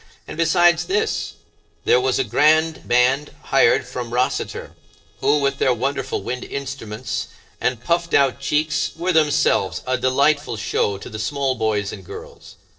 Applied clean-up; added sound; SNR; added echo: neural separator model SepFormer DNS4.